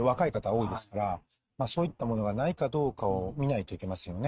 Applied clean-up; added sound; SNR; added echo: neural mask model RNNoise.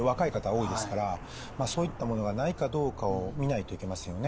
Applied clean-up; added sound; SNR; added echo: none; Traffic noise, roadway noise; 12 dB; none.